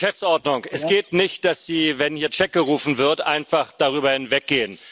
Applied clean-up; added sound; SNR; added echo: none; none; none; none.